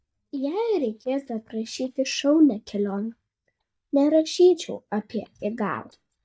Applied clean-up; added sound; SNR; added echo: neural mask model DeepFilterNet 3.